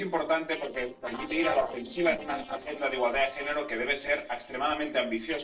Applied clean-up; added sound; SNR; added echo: neural separator model SepFormer DNS4.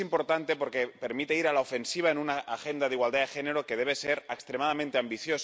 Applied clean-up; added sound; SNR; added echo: none; none; none; none.